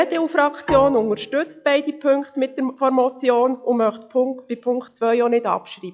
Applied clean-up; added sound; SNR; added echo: classical method log-MMSE.